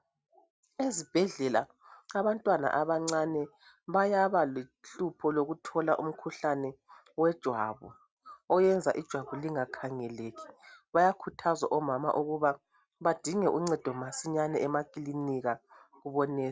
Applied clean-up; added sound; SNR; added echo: none; none; none; none.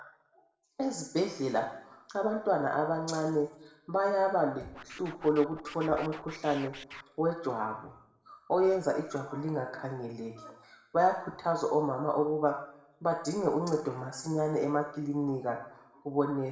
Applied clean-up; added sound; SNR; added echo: none; Scratching (performance technique); 16 dB; reverberation time 0.7 s.